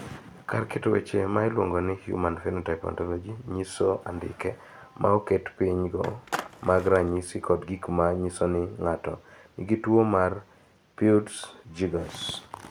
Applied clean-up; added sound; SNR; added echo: none; Skateboard; 10 dB; none.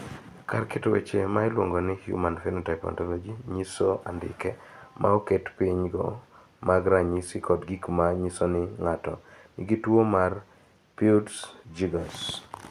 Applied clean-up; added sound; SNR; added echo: none; none; none; none.